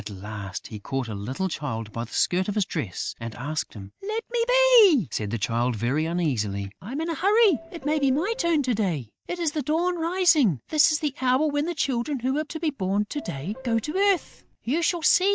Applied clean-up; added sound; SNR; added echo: neural mask model DeepFilterNet 3.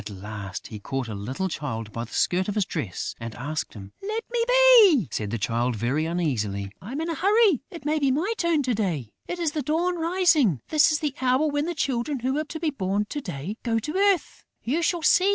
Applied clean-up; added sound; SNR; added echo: none; none; none; none.